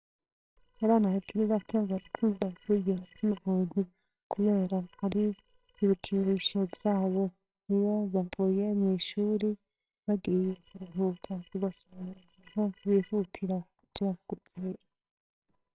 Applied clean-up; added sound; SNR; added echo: neural separator model SepFormer WHAMR!.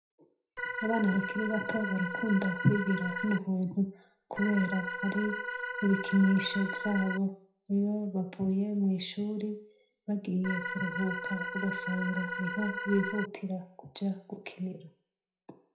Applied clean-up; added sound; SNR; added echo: none; Organ; 5 dB; reverberation time 0.5 s.